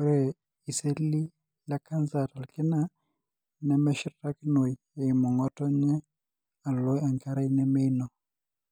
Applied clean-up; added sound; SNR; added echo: none; none; none; none.